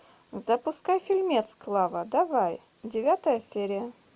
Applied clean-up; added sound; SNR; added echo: none; none; none; none.